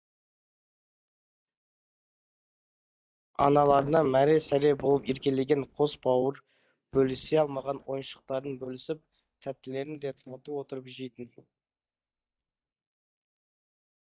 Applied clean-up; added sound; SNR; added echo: neural mask model DeepFilterNet 3.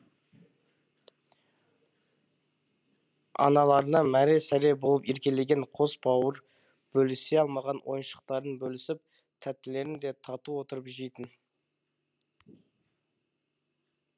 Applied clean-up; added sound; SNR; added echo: none; none; none; none.